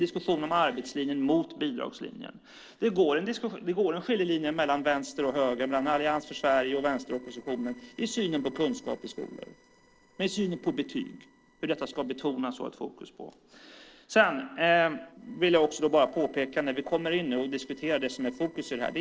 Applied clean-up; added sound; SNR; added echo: neural separator model SepFormer DNS4.